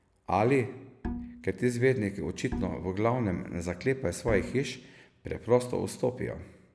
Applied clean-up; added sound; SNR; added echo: none; Bowed string instrument; 11 dB; none.